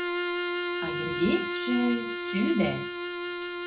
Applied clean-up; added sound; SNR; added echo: none; Bowed string instrument; 1 dB; reverberation time 0.2 s.